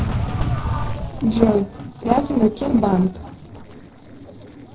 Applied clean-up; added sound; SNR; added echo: neural separator model SepFormer DNS4.